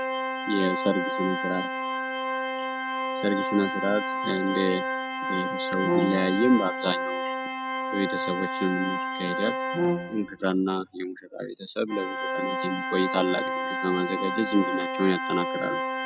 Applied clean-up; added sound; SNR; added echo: none; Brass instrument + Organ; 1 dB; none.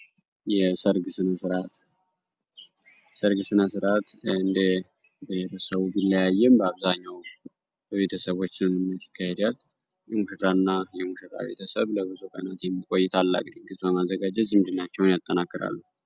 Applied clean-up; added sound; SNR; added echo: none; none; none; none.